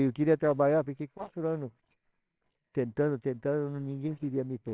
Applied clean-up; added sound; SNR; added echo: neural separator model SepFormer WHAMR!.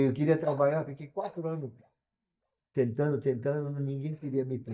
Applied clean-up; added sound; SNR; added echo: neural mask model DeepFilterNet 3.